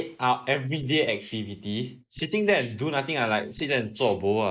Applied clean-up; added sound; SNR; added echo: neural mask model Resemble Enhance denoiser.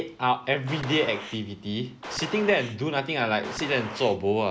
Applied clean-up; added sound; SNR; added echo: none; Gunshot, gunfire; 12 dB; none.